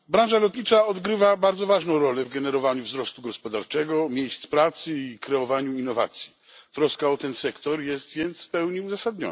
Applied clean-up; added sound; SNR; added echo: none; none; none; none.